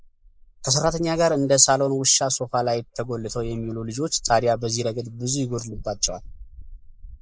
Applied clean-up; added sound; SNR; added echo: neural mask model Resemble Enhance denoiser.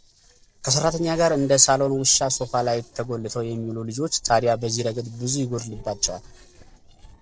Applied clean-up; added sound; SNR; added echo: neural separator model SepFormer DNS4.